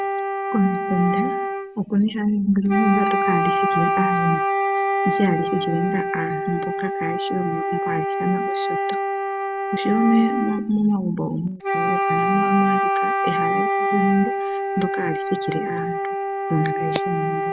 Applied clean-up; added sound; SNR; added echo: none; Wind instrument, woodwind instrument; -1 dB; none.